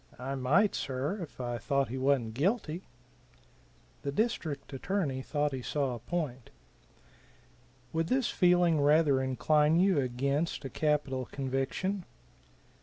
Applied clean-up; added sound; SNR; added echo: none; none; none; none.